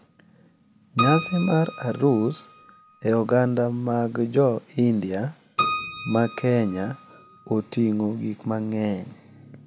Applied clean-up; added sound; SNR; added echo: none; Keyboard (musical); 10 dB; none.